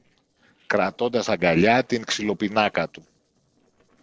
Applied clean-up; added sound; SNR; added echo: neural separator model SepFormer DNS4.